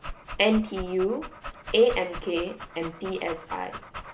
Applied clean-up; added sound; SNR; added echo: none; Dog; 12 dB; none.